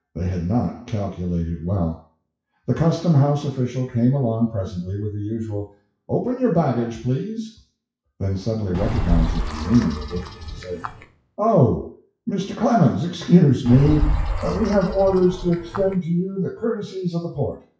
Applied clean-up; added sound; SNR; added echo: classical method WPE with log-MMSE.